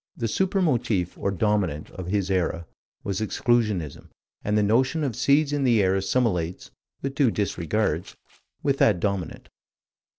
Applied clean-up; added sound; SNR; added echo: neural separator model SepFormer DNS4.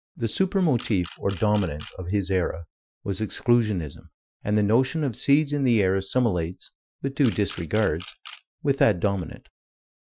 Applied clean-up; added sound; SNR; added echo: classical method Wiener filter.